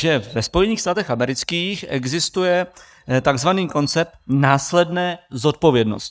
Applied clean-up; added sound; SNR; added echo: neural mask model DeepFilterNet 3.